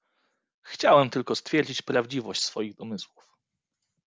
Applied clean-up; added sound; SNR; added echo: none; none; none; none.